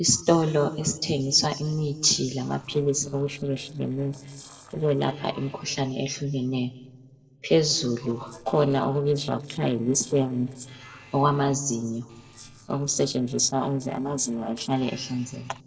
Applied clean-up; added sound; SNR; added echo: neural separator model SepFormer DNS4.